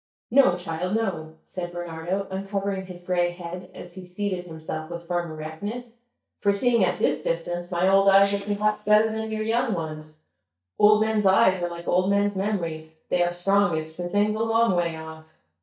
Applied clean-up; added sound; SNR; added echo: neural mask model DeepFilterNet 3.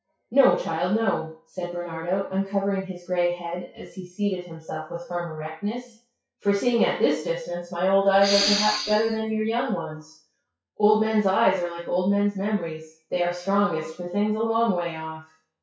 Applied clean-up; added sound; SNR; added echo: classical method WPE with log-MMSE.